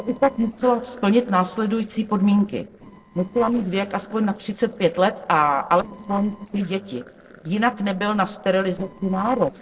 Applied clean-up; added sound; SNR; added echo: neural separator model SepFormer DNS4.